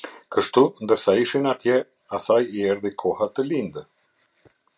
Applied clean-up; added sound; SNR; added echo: none; none; none; none.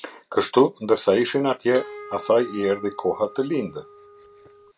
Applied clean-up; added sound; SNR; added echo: none; Harp; 17 dB; none.